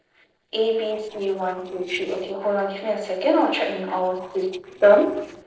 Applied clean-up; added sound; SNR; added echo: neural separator model SepFormer DNS4.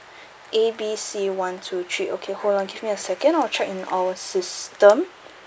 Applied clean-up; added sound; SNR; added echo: none; none; none; none.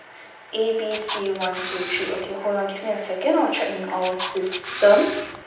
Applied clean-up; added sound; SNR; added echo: none; Camera; 4 dB; reverberation time 0.9 s.